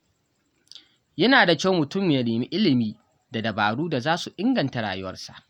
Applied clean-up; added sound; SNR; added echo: none; none; none; none.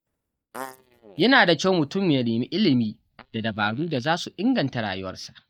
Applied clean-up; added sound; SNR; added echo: neural mask model DeepFilterNet 3.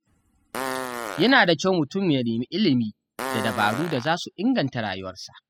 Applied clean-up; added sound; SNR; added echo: classical method spectral subtraction.